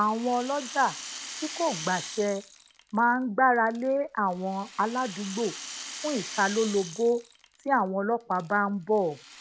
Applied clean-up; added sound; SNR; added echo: none; Rattle; 14 dB; none.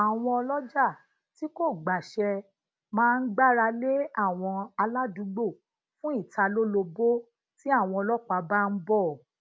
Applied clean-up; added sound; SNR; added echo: none; none; none; none.